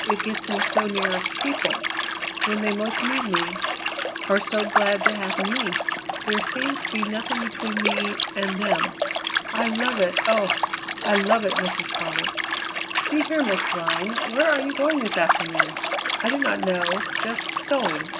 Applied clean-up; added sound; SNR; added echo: none; Liquid; -1 dB; none.